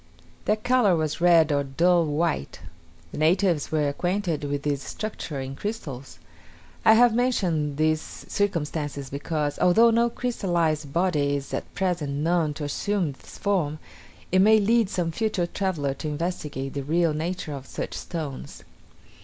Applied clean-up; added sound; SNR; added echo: none; none; none; none.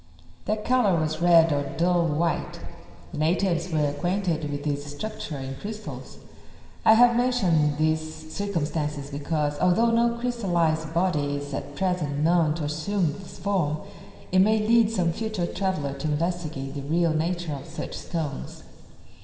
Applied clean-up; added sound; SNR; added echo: none; none; none; reverberation time 2.6 s.